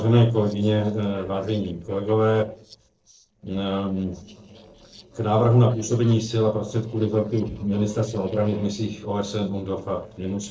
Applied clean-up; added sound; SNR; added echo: neural separator model SepFormer DNS4.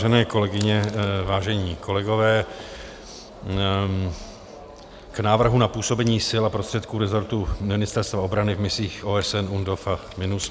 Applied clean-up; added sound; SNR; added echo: none; none; none; none.